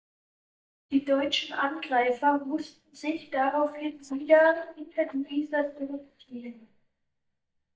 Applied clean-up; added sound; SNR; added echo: neural mask model DeepFilterNet 3.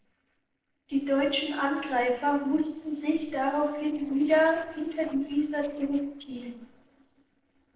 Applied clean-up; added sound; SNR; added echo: neural separator model SepFormer DNS4.